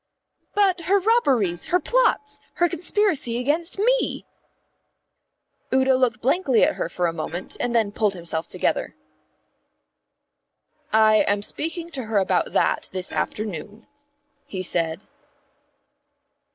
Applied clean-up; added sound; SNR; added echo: neural separator model SepFormer DNS4.